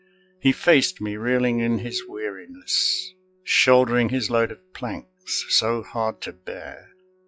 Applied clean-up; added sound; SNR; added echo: classical method log-MMSE.